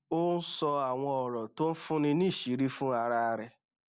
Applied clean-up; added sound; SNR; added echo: none; none; none; none.